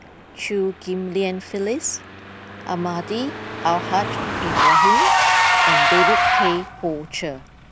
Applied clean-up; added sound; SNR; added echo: none; Engine / Car; -5 dB; none.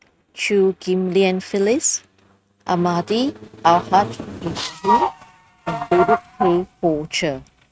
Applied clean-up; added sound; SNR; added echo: neural mask model RNNoise.